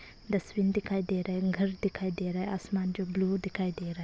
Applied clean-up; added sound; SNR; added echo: none; none; none; none.